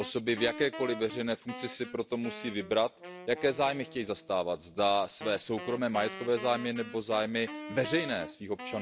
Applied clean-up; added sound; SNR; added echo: none; Wind instrument, woodwind instrument; 13 dB; none.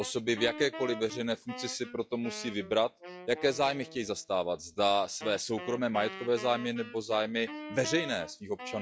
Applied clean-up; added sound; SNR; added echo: classical method log-MMSE.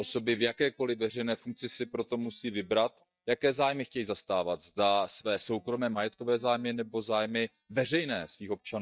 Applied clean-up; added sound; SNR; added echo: neural mask model DeepFilterNet 3.